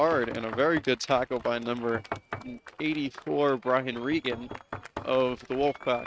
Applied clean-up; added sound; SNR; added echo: neural mask model RNNoise.